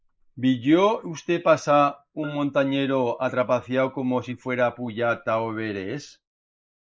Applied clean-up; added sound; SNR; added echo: neural mask model Resemble Enhance denoiser.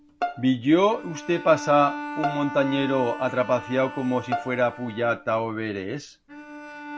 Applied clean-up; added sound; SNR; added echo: none; Bowed string instrument + Bowed string instrument; 10 dB; none.